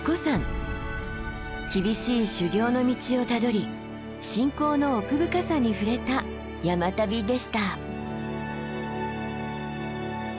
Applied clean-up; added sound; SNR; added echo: none; none; none; none.